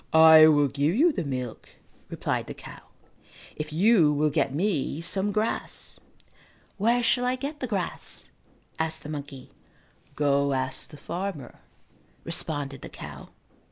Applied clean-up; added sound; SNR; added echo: none; none; none; none.